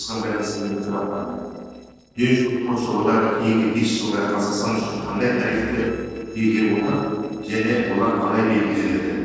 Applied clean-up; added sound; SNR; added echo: neural separator model SepFormer DNS4.